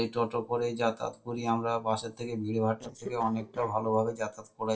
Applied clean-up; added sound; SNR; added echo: neural separator model SepFormer DNS4.